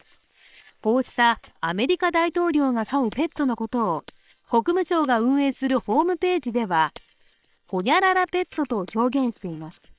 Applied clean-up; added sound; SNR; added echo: neural separator model SepFormer WHAM!.